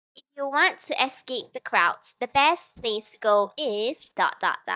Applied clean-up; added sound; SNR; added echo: neural mask model DeepFilterNet 3.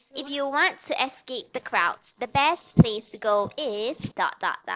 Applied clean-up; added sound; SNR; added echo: neural separator model SepFormer DNS4.